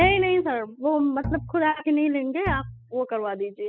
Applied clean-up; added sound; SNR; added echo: classical method spectral subtraction.